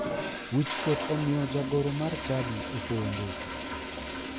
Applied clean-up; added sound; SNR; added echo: none; Toilet flush; 4 dB; none.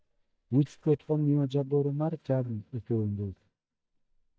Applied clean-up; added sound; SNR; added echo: neural mask model DeepFilterNet 3.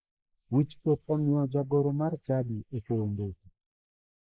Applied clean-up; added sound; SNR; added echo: neural mask model Resemble Enhance denoiser.